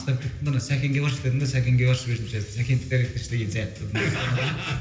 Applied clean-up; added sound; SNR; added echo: none; none; none; reverberation time 1.4 s.